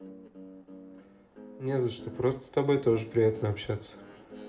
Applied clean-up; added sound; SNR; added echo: none; Guitar; 18 dB; reverberation time 0.5 s.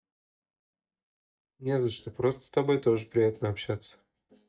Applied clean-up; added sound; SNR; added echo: neural mask model DeepFilterNet 3.